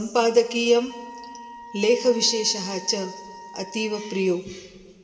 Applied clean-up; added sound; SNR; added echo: none; Wind instrument, woodwind instrument; 18 dB; reverberation time 1.9 s.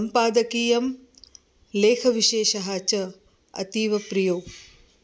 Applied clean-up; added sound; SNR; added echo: none; none; none; none.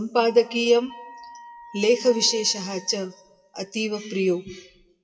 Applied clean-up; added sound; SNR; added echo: classical method WPE with log-MMSE.